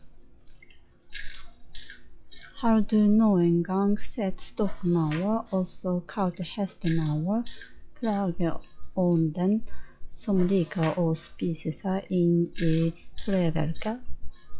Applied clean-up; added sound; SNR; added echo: classical method log-MMSE.